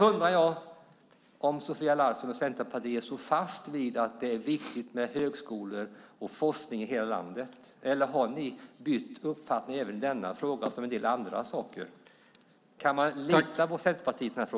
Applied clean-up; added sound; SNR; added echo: none; none; none; none.